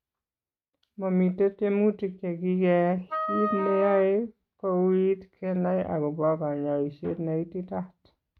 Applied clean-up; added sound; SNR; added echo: neural mask model RNNoise.